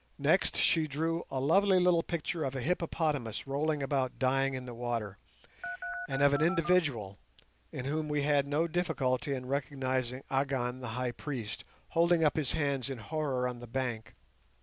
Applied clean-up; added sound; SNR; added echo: none; Telephone; 8 dB; none.